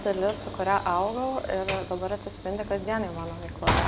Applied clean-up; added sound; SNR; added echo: none; Sliding door / Train; 4 dB; none.